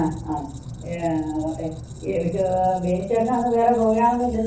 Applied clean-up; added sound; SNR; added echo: none; Squeak; 14 dB; reverberation time 0.6 s.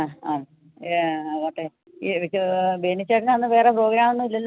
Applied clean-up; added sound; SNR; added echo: none; none; none; none.